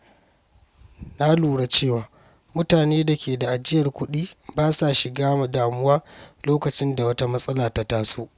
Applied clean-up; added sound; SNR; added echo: none; none; none; none.